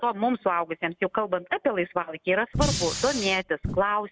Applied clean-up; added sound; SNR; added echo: none; Fire; 4 dB; none.